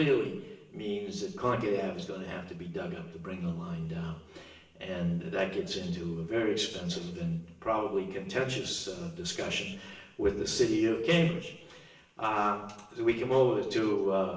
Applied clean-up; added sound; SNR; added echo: none; none; none; reverberation time 0.8 s.